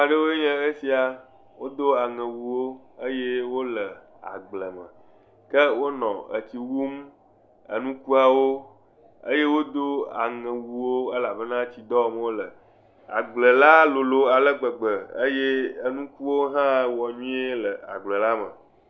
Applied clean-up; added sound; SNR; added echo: none; none; none; none.